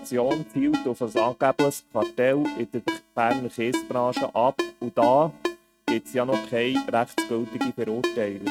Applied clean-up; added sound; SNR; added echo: neural mask model RNNoise.